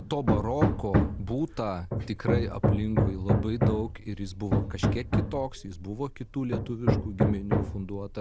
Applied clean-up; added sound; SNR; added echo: none; Hammer; -4 dB; none.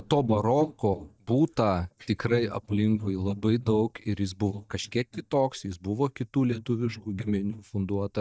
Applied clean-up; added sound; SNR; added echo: neural mask model DeepFilterNet 3.